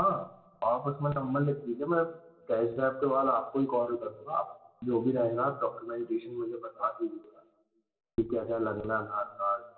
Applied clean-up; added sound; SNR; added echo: none; none; none; reverberation time 1.3 s.